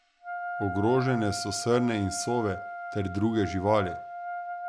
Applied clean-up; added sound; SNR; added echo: none; Wind instrument, woodwind instrument; 8 dB; none.